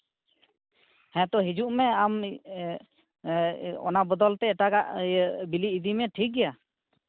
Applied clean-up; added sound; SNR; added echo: none; none; none; none.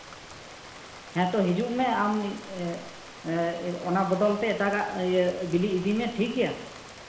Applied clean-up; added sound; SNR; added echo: none; Rain; 16 dB; reverberation time 0.9 s.